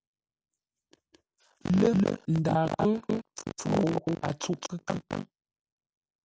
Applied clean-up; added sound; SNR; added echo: none; none; none; none.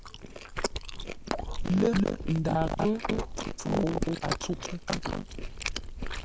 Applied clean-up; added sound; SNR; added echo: none; Chewing, mastication; 4 dB; none.